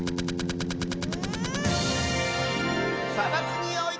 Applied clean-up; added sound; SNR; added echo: none; Bass guitar; 7 dB; none.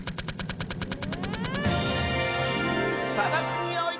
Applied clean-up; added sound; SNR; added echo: none; none; none; none.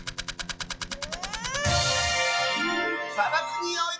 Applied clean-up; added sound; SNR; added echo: classical method log-MMSE.